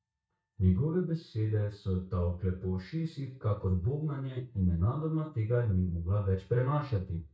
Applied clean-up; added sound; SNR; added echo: neural mask model DeepFilterNet 3.